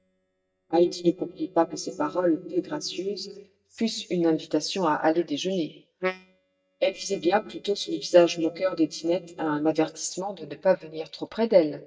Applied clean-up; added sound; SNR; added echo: neural mask model DeepFilterNet 3.